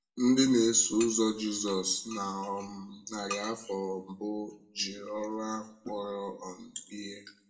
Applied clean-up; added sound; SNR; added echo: none; none; none; reverberation time 0.5 s.